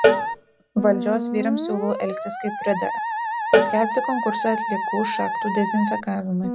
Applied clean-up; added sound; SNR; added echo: none; Musical instrument + Cowbell; 0 dB; none.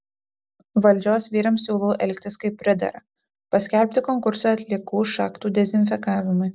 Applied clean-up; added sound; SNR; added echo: none; none; none; none.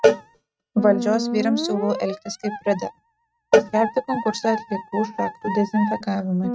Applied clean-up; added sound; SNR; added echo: neural mask model RNNoise.